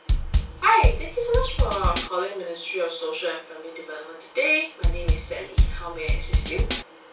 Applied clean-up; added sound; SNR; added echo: none; Drum kit; -4 dB; reverberation time 0.2 s.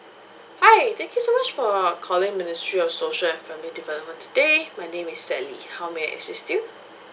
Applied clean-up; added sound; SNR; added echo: none; none; none; none.